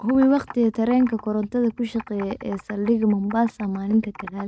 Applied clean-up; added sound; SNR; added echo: neural mask model RNNoise.